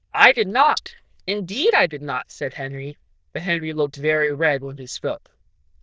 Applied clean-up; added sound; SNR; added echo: neural diffusion model UNIVERSE++.